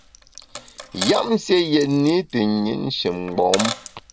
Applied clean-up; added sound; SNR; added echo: none; Coin (dropping); 12 dB; none.